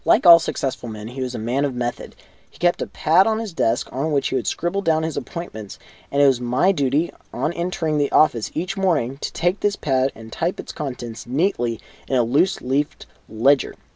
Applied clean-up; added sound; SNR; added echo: none; none; none; none.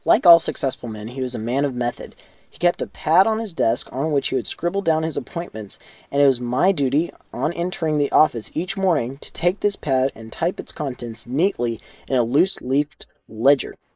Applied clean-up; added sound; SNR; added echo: neural mask model Resemble Enhance denoiser.